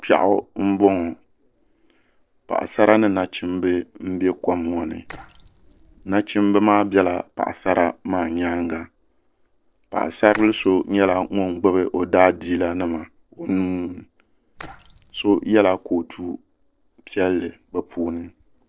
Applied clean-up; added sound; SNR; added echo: neural separator model SepFormer DNS4.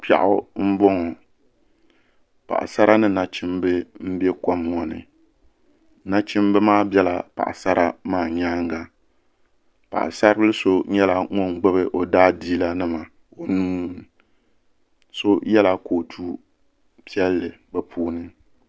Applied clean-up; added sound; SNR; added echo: none; none; none; none.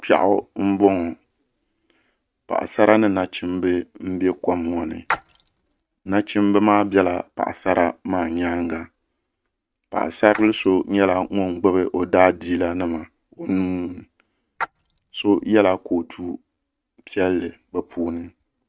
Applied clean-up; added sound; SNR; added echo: neural mask model RNNoise.